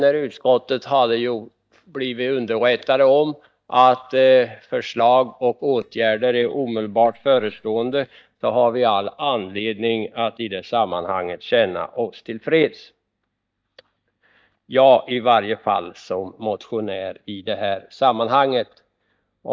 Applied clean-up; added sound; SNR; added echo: neural mask model DeepFilterNet 3.